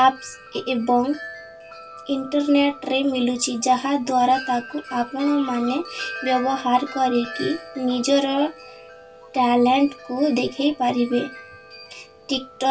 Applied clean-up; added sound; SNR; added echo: none; Wind chime; 16 dB; reverberation time 0.2 s.